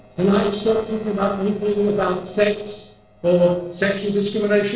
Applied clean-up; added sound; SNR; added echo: neural separator model SepFormer DNS4.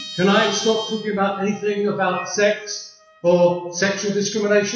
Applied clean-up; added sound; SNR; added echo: classical method WPE with log-MMSE.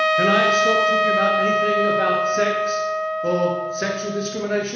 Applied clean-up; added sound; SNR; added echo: none; Trumpet; -4 dB; reverberation time 1.1 s.